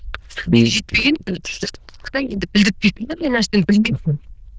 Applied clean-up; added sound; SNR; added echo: neural diffusion model UNIVERSE++.